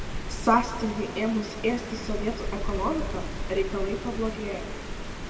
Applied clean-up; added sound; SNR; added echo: none; Rain; 4 dB; reverberation time 2.2 s.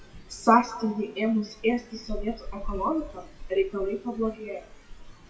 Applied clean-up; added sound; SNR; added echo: classical method WPE with log-MMSE.